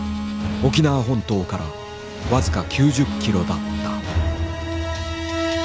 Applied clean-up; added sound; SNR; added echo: none; Telephone; 9 dB; none.